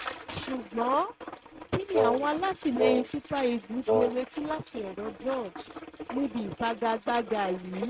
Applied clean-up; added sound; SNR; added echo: neural mask model RNNoise.